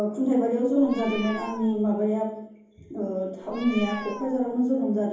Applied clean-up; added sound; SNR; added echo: none; Meow; 13 dB; reverberation time 0.9 s.